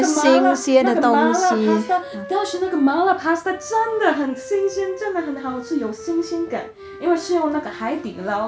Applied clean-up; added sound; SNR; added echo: none; Wind instrument, woodwind instrument; 18 dB; none.